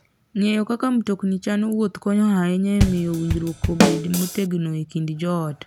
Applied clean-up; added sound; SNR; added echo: none; Drum kit; 0 dB; none.